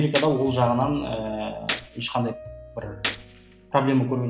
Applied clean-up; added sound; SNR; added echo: none; Gunshot, gunfire; 12 dB; none.